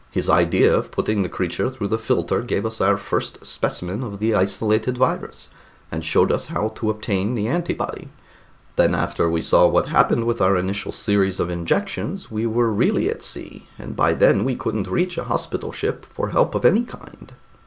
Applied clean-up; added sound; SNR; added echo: none; none; none; none.